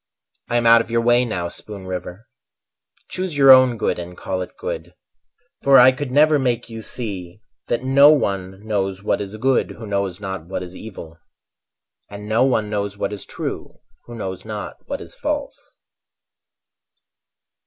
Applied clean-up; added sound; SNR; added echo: none; none; none; none.